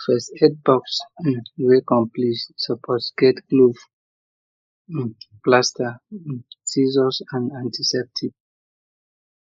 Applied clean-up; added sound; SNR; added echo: neural mask model Resemble Enhance denoiser.